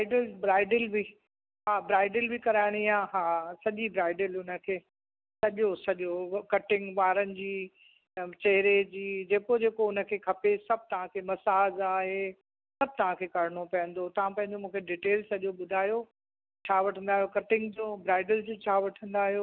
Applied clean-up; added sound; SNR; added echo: none; none; none; none.